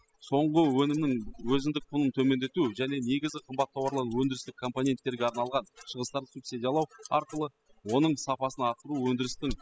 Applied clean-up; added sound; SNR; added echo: classical method spectral subtraction.